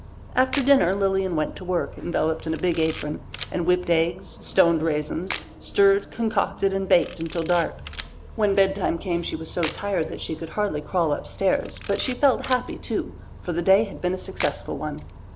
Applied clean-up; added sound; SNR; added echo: none; Camera + Bus; 12 dB; none.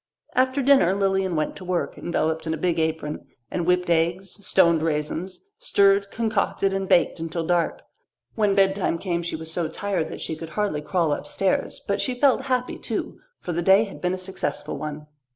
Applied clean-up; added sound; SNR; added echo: none; none; none; none.